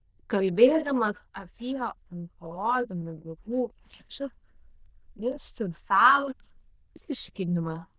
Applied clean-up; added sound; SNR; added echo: neural diffusion model UNIVERSE++.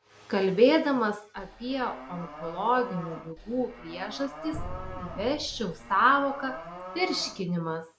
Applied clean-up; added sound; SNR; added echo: none; Livestock, farm animals, working animals + Drum; 12 dB; none.